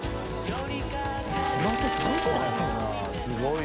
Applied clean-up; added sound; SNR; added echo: none; Piano / Organ + Wind instrument, woodwind instrument; 2 dB; none.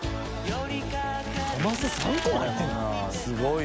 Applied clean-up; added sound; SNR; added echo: none; none; none; none.